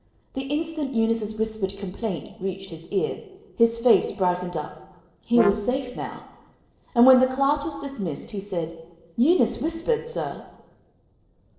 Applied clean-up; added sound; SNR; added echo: neural separator model SepFormer DNS4.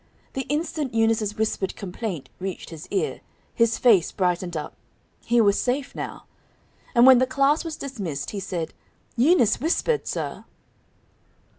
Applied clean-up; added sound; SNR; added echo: none; none; none; none.